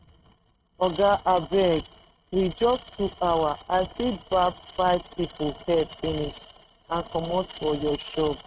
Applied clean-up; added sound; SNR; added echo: neural mask model RNNoise.